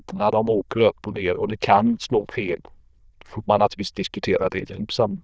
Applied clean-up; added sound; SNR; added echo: neural diffusion model UNIVERSE++.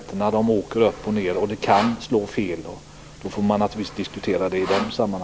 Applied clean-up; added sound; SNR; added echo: none; Sawing; 12 dB; none.